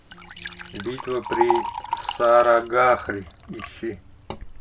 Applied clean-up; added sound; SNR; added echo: none; Liquid; 8 dB; none.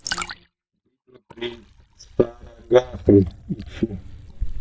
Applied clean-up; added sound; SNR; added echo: neural mask model DeepFilterNet 3.